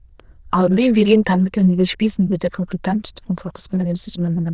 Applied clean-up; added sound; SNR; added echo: neural diffusion model UNIVERSE++.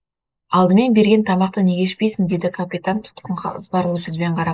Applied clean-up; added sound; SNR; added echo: neural mask model Resemble Enhance denoiser.